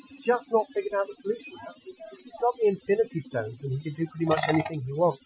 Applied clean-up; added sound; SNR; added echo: classical method Wiener filter.